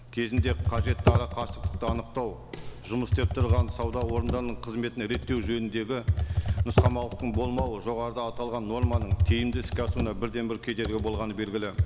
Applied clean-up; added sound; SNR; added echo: none; Computer keyboard; -2 dB; none.